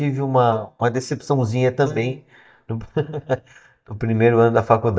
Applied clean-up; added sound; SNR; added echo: neural mask model DeepFilterNet 3.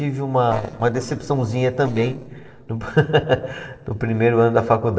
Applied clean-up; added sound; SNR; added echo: neural separator model SepFormer DNS4.